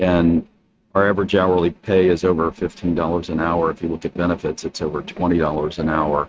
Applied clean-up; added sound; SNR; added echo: neural mask model RNNoise.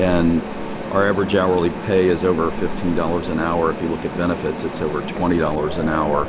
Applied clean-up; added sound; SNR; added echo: none; Mechanisms; 6 dB; none.